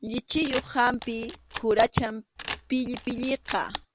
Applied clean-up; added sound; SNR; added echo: none; Camera; 10 dB; none.